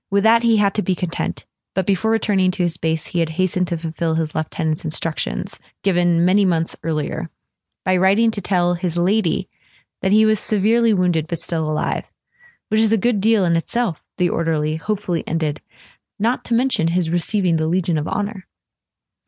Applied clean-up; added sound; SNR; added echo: none; none; none; none.